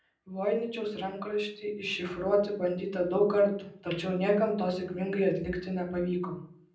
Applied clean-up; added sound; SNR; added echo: none; none; none; reverberation time 0.6 s.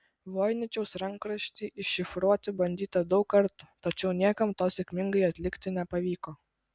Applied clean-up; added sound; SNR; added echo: none; none; none; none.